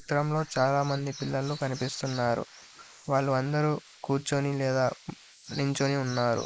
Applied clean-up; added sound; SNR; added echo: neural mask model Resemble Enhance denoiser.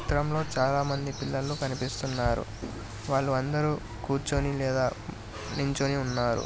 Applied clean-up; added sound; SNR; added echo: none; Bass drum; 13 dB; none.